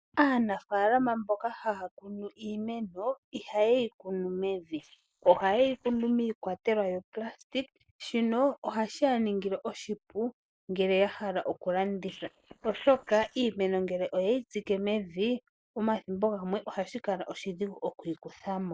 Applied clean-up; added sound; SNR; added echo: neural mask model Resemble Enhance denoiser.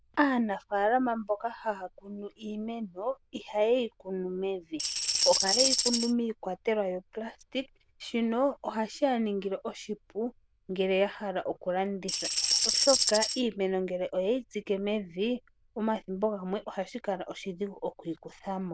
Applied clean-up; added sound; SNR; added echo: neural diffusion model UNIVERSE++.